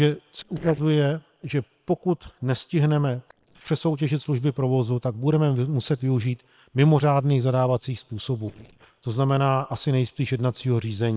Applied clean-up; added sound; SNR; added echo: neural separator model SepFormer WHAM!.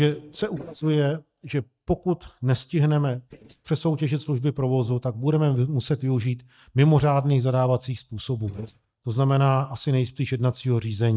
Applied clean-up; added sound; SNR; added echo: neural mask model DeepFilterNet 3.